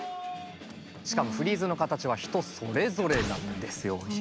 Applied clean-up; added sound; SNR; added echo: none; none; none; none.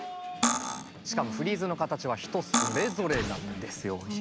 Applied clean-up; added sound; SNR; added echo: none; Cutlery, silverware; -2 dB; none.